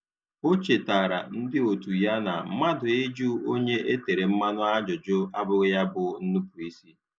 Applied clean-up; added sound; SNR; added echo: none; none; none; none.